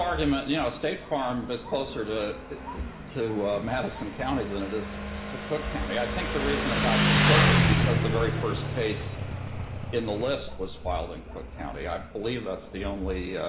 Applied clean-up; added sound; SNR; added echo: none; Motorcycle; -1 dB; reverberation time 2.0 s.